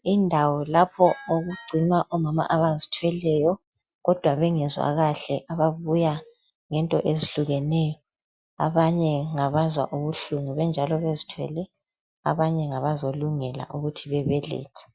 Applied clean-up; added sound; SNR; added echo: none; none; none; none.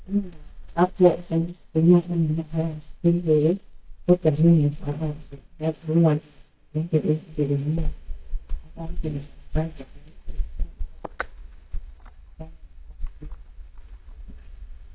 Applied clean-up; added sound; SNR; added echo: neural mask model DeepFilterNet 3.